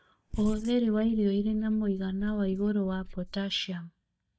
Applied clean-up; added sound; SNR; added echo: neural mask model DeepFilterNet 3.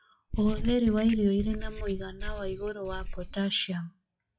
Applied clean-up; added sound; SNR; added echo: classical method WPE with log-MMSE.